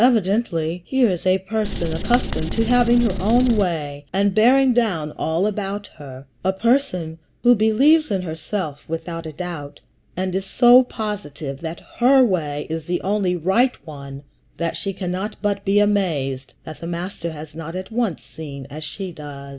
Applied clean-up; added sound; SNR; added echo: none; Writing; 3 dB; none.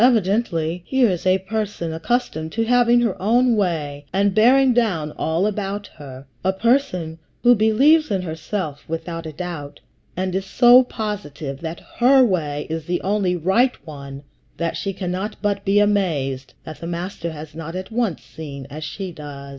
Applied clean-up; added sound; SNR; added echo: none; none; none; none.